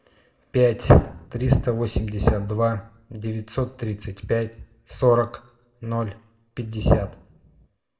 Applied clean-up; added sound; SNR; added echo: none; none; none; reverberation time 0.5 s.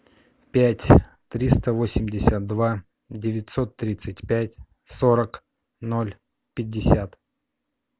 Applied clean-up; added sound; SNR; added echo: none; none; none; none.